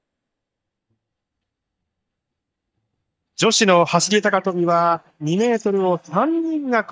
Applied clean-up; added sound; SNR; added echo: neural mask model DeepFilterNet 3.